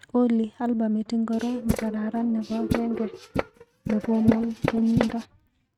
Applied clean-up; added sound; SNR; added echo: neural mask model RNNoise.